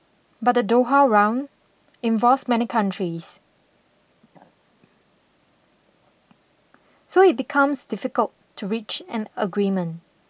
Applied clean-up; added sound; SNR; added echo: none; none; none; none.